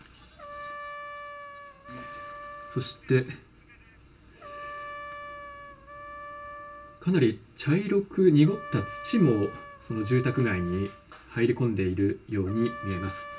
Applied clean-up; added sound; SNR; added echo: none; Trumpet; 14 dB; reverberation time 0.2 s.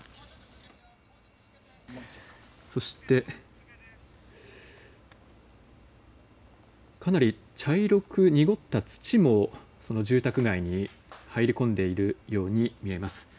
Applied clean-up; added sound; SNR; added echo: none; none; none; none.